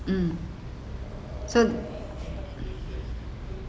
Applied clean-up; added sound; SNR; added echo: none; Wind; 18 dB; none.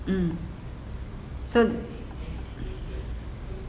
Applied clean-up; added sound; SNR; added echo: none; none; none; none.